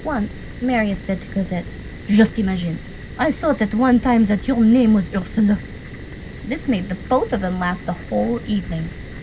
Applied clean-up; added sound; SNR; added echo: none; Fire; 13 dB; none.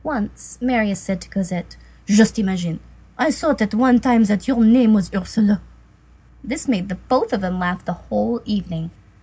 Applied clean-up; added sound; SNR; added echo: none; none; none; none.